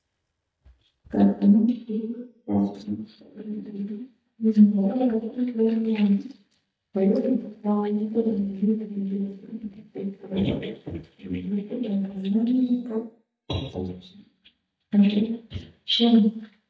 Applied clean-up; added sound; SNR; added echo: neural mask model DeepFilterNet 3.